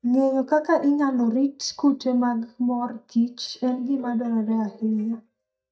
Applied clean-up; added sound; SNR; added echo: neural mask model DeepFilterNet 3.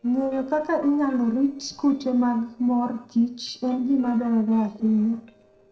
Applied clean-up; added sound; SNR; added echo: neural separator model SepFormer DNS4.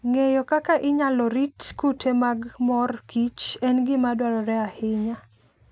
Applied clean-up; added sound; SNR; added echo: none; none; none; none.